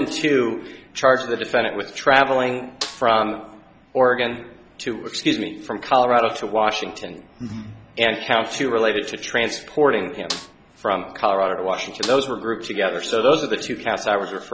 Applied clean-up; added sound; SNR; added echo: none; Snare drum; 14 dB; none.